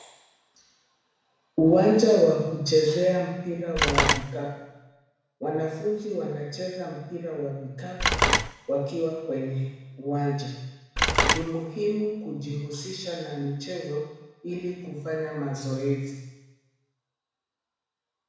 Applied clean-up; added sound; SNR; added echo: none; Telephone; -2 dB; reverberation time 1.1 s.